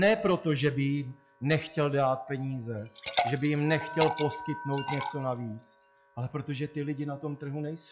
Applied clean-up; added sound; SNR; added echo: classical method log-MMSE.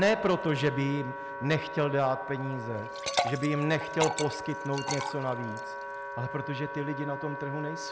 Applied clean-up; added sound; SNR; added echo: none; Wind instrument, woodwind instrument + Liquid; 5 dB; none.